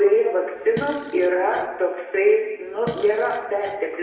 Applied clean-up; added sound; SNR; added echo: none; Fart; 18 dB; reverberation time 1.2 s.